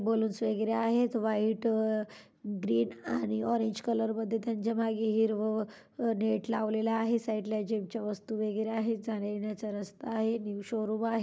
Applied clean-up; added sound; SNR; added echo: none; none; none; none.